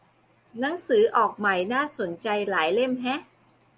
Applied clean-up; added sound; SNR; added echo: none; none; none; none.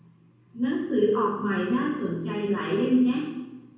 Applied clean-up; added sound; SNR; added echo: none; none; none; reverberation time 1.2 s.